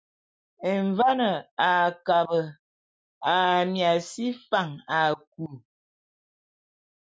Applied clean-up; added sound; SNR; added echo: none; none; none; none.